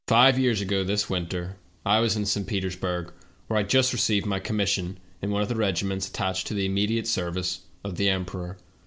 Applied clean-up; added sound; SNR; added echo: none; none; none; none.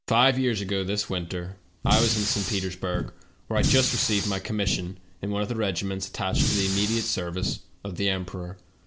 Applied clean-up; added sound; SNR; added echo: none; Fire; 1 dB; none.